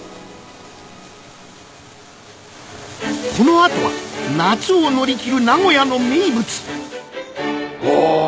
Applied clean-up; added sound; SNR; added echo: none; none; none; none.